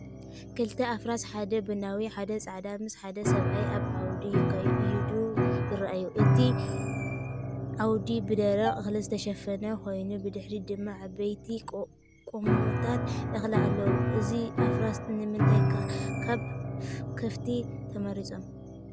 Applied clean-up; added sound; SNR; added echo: none; Piano; -2 dB; none.